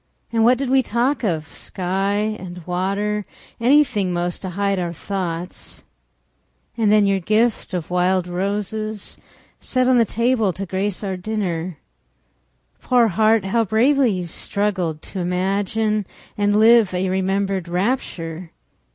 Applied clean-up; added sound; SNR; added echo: none; none; none; none.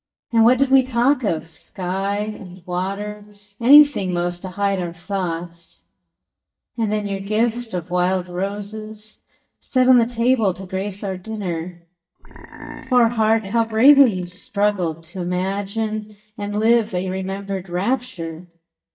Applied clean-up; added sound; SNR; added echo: neural mask model DeepFilterNet 3.